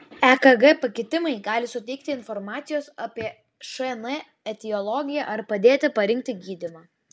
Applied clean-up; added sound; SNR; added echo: none; none; none; none.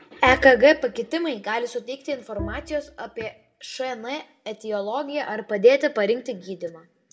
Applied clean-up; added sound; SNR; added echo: none; Bowed string instrument; 16 dB; reverberation time 0.4 s.